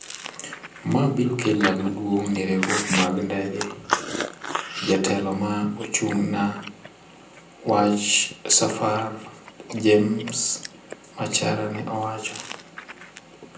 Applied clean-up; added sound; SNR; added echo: none; Chewing, mastication; 10 dB; reverberation time 0.6 s.